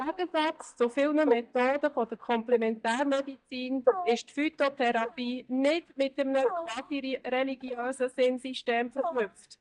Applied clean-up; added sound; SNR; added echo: neural mask model DeepFilterNet 3.